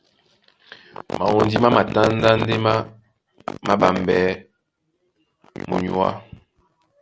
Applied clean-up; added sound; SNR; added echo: none; none; none; none.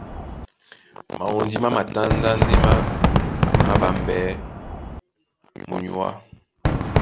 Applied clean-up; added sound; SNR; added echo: none; Fireworks; -3 dB; none.